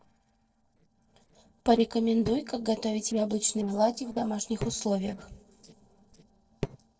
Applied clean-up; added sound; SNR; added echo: neural separator model SepFormer DNS4.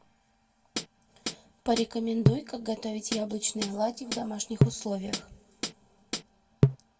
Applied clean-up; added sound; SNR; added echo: none; Hi-hat; -3 dB; reverberation time 1.2 s.